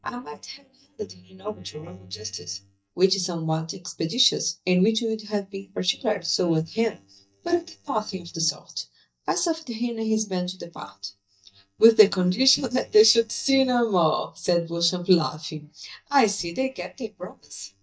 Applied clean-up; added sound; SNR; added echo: neural mask model DeepFilterNet 3.